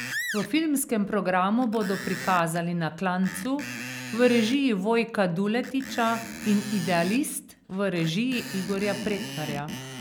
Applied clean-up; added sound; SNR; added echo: none; Screech; 11 dB; none.